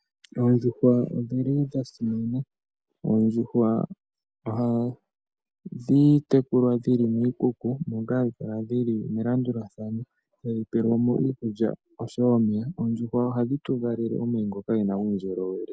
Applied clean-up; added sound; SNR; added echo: none; none; none; none.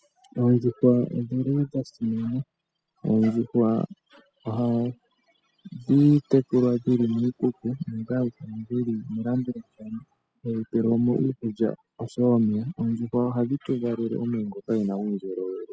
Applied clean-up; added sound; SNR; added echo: classical method spectral subtraction.